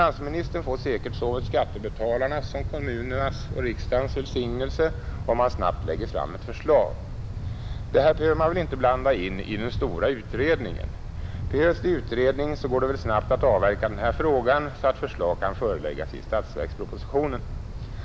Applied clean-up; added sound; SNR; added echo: none; Wind; 7 dB; none.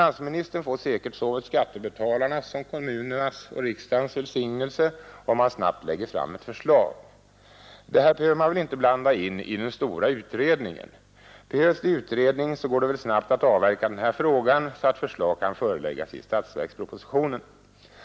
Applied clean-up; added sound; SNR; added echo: none; none; none; none.